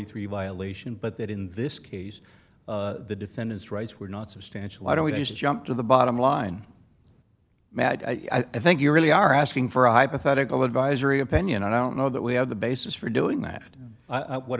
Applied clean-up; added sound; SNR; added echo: none; none; none; none.